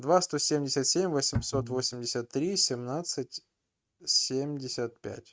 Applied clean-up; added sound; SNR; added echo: neural mask model RNNoise.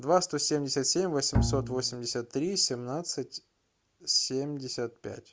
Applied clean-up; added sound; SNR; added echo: none; Bowed string instrument; 1 dB; none.